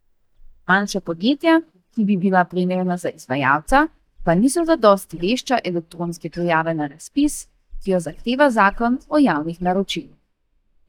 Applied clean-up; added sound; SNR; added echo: neural mask model DeepFilterNet 3.